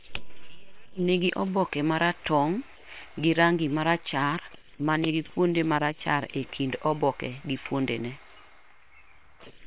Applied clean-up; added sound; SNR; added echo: neural separator model SepFormer WHAM!.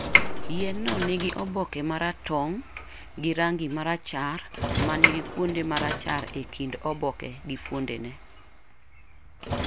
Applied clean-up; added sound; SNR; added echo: none; Sliding door / Train; 2 dB; none.